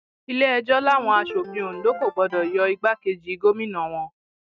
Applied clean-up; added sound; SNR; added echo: neural mask model RNNoise.